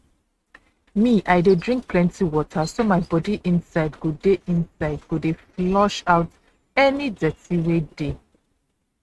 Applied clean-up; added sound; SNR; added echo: neural mask model RNNoise.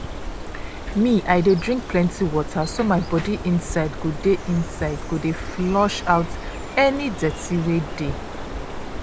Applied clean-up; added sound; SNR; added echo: none; Bird; 8 dB; none.